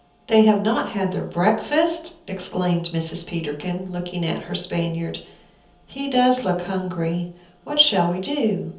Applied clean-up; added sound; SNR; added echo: none; none; none; reverberation time 0.7 s.